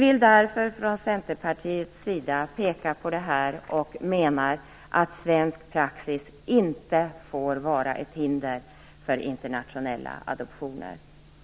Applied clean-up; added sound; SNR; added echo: none; none; none; none.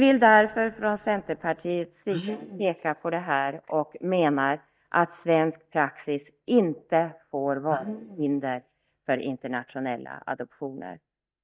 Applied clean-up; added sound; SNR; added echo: neural mask model DeepFilterNet 3.